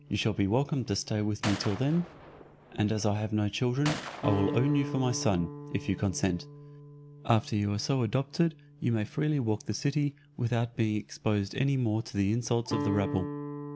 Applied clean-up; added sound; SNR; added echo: none; Gunshot, gunfire + Guitar; 11 dB; none.